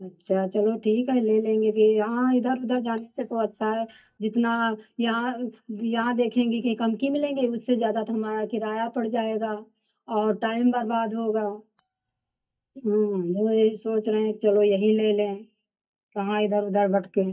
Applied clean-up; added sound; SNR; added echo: neural mask model DeepFilterNet 3.